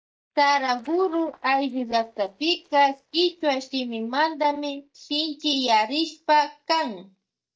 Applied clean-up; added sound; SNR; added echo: neural mask model DeepFilterNet 3.